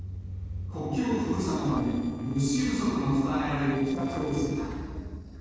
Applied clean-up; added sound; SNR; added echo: neural separator model SepFormer DNS4.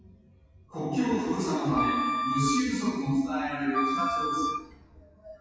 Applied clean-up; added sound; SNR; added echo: classical method WPE with log-MMSE.